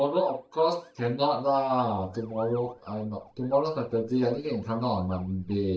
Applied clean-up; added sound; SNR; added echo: neural mask model DeepFilterNet 3.